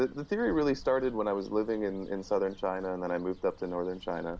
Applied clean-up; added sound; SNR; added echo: none; Bird; 19 dB; none.